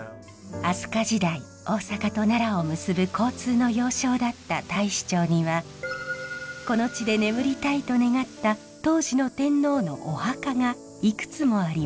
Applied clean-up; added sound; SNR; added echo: none; none; none; none.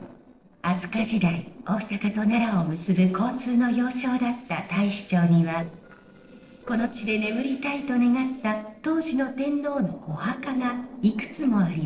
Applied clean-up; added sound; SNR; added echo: neural separator model SepFormer DNS4.